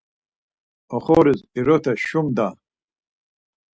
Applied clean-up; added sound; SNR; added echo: none; none; none; none.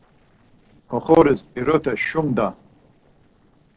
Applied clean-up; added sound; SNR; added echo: neural separator model SepFormer DNS4.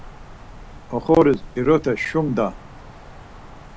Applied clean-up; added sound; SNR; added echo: none; Wind; 16 dB; none.